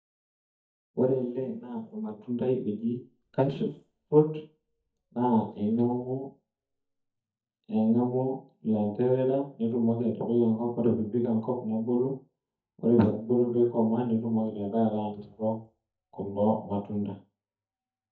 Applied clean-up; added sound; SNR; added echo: neural mask model DeepFilterNet 3.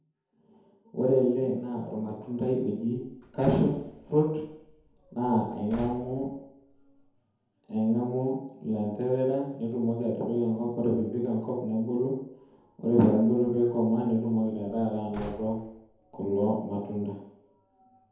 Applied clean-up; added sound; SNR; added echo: none; Slam / Wood; 18 dB; reverberation time 0.9 s.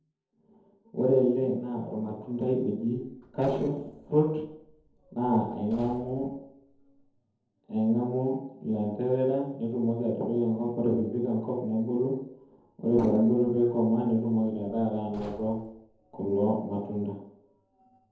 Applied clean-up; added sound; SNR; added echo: neural separator model SepFormer DNS4.